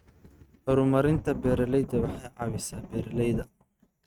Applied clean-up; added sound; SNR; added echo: neural mask model RNNoise.